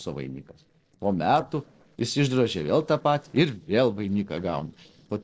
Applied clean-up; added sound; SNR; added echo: neural separator model SepFormer DNS4.